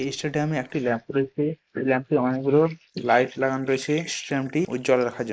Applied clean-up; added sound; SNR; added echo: neural mask model Resemble Enhance denoiser.